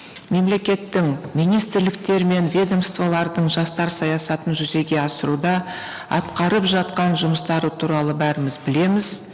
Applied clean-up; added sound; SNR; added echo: none; none; none; none.